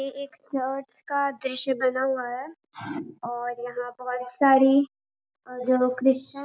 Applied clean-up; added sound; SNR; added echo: none; none; none; none.